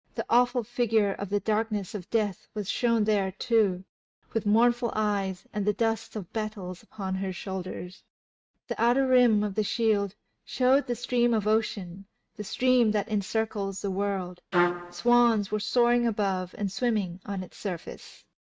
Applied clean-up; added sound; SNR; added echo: neural mask model RNNoise.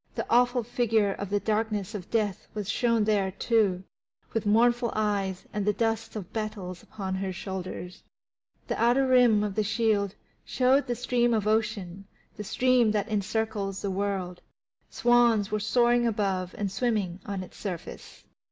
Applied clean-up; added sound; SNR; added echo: none; none; none; none.